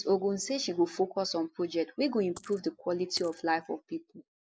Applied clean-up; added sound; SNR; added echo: neural mask model Resemble Enhance denoiser.